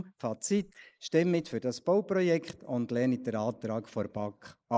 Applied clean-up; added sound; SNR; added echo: neural mask model Resemble Enhance denoiser.